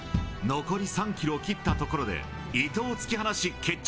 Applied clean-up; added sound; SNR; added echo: none; Bass drum; 7 dB; none.